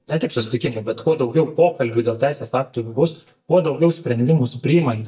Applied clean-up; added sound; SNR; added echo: neural mask model DeepFilterNet 3.